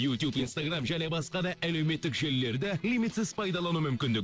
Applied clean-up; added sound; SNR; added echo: neural separator model SepFormer DNS4.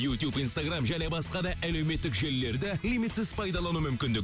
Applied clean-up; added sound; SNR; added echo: none; none; none; none.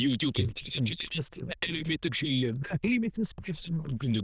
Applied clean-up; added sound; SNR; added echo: neural diffusion model UNIVERSE++.